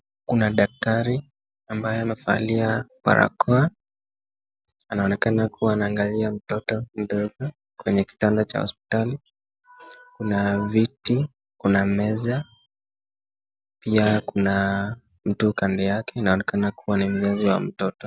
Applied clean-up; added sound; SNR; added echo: none; none; none; none.